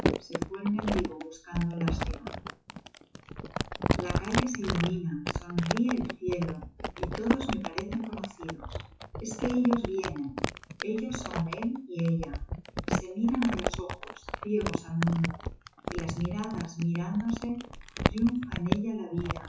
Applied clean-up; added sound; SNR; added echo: classical method WPE with log-MMSE.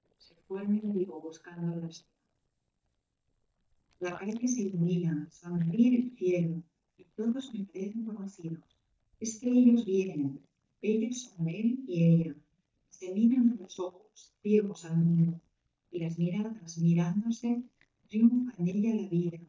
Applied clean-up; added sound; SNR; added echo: neural mask model DeepFilterNet 3.